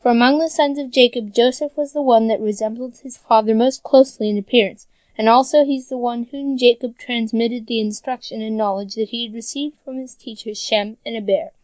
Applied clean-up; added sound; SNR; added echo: none; none; none; none.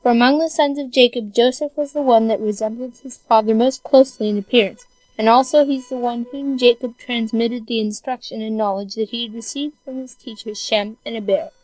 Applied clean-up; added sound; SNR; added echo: neural separator model SepFormer DNS4.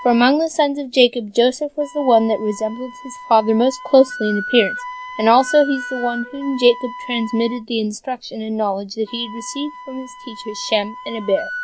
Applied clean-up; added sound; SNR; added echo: none; Wind instrument, woodwind instrument; 14 dB; none.